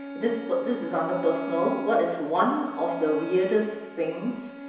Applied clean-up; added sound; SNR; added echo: none; Bowed string instrument; 11 dB; reverberation time 1.0 s.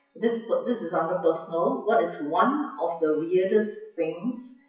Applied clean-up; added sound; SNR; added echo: classical method WPE with log-MMSE.